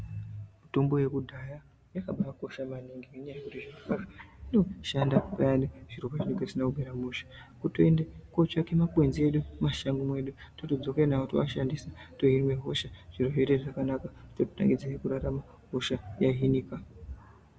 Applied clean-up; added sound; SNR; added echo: none; none; none; none.